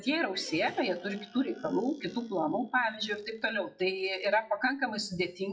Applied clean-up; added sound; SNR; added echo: classical method WPE with log-MMSE.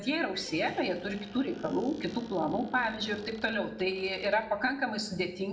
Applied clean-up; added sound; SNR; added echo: none; Squeak; 19 dB; reverberation time 0.8 s.